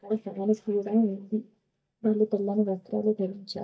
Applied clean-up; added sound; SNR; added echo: neural mask model DeepFilterNet 3.